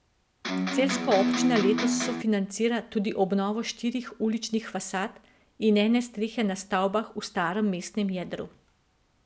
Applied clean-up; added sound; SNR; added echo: none; Electric guitar; -1 dB; none.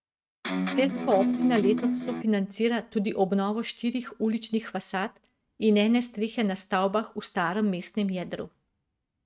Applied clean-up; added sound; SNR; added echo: neural mask model RNNoise.